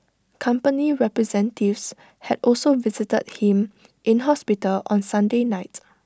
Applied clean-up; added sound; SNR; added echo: none; none; none; none.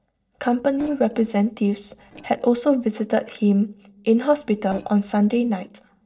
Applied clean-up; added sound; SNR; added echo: neural separator model SepFormer DNS4.